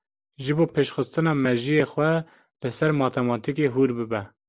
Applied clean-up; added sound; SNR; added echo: none; none; none; none.